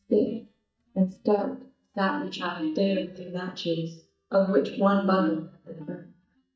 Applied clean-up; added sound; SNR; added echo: neural mask model DeepFilterNet 3.